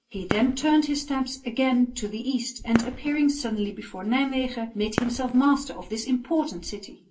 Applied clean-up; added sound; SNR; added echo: none; Fireworks; 12 dB; reverberation time 0.2 s.